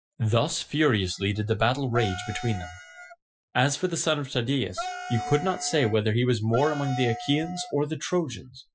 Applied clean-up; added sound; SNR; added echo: classical method Wiener filter.